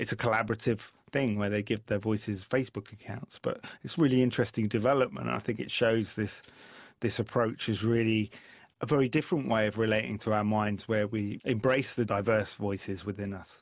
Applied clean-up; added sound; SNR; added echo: none; none; none; none.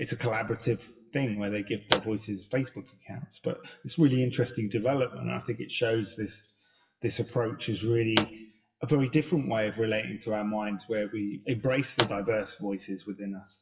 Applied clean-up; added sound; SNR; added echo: classical method WPE with log-MMSE.